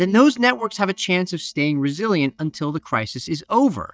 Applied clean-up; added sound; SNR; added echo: neural mask model DeepFilterNet 3.